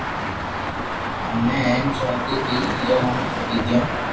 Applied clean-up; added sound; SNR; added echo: none; Traffic noise, roadway noise; 1 dB; reverberation time 0.3 s.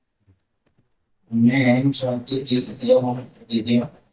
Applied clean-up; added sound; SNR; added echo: neural mask model DeepFilterNet 3.